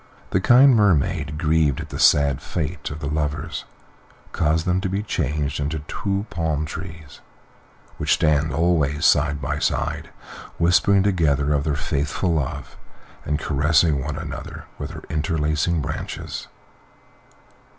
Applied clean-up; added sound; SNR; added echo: none; none; none; none.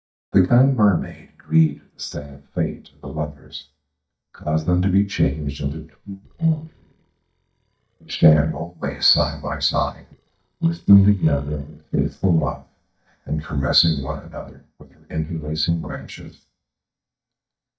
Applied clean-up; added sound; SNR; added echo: neural mask model DeepFilterNet 3.